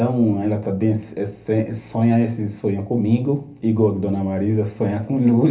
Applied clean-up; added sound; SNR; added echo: none; none; none; reverberation time 0.3 s.